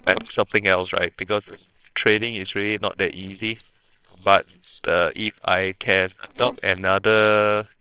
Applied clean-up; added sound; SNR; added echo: neural separator model SepFormer WHAMR!.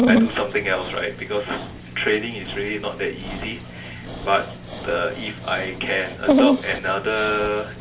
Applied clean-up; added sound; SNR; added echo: none; Dog; 0 dB; reverberation time 0.3 s.